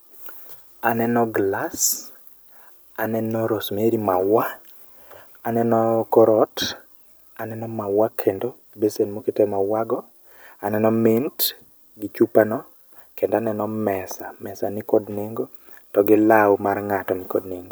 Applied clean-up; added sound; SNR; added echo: none; none; none; none.